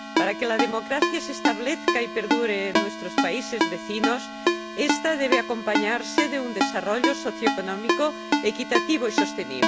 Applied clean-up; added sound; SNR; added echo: none; Ringtone; -1 dB; none.